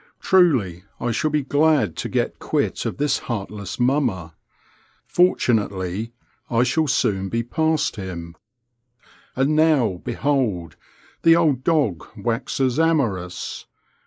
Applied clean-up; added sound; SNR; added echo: neural mask model Resemble Enhance denoiser.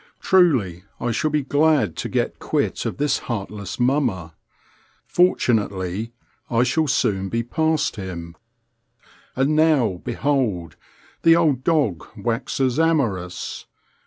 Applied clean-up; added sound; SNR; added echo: none; none; none; none.